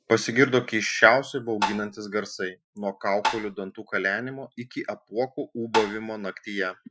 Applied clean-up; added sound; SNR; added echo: classical method Wiener filter.